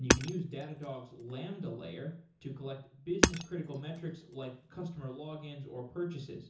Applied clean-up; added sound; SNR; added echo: none; Hammer; -3 dB; reverberation time 0.6 s.